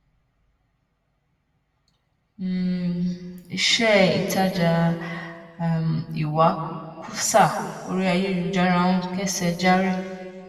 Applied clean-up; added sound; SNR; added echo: none; none; none; reverberation time 1.8 s.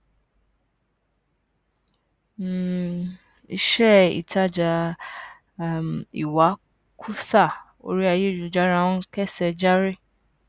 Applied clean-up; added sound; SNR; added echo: none; none; none; none.